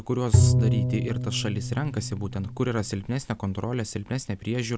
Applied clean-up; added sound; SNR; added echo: none; Bowed string instrument; -4 dB; none.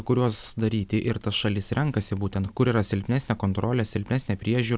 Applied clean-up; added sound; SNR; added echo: none; none; none; none.